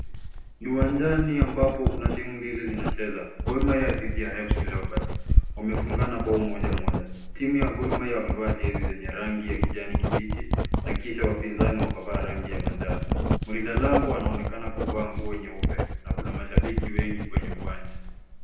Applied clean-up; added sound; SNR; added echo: none; Writing; -3 dB; reverberation time 0.9 s.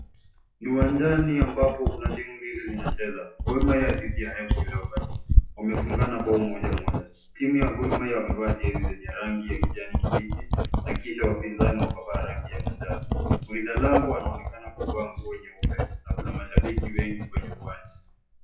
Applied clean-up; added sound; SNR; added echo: classical method WPE with log-MMSE.